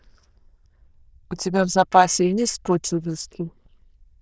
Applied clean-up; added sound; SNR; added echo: neural diffusion model UNIVERSE++.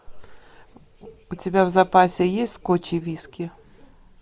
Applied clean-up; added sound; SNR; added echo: none; none; none; none.